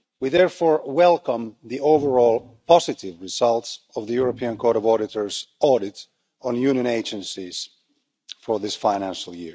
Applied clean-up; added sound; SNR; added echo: neural mask model RNNoise.